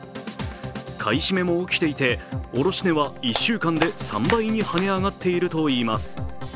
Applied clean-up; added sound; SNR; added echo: none; Hands; 10 dB; none.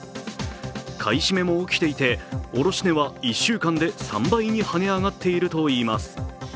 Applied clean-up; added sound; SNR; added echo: none; none; none; none.